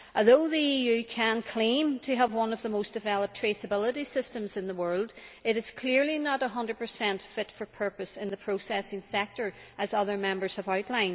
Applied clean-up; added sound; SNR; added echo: none; none; none; none.